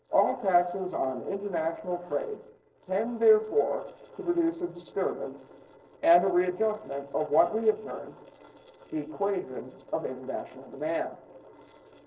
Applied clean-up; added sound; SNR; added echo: neural separator model SepFormer DNS4.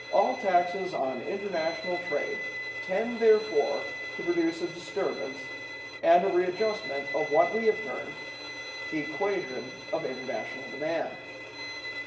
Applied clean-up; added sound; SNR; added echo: none; Bowed string instrument; 9 dB; reverberation time 0.8 s.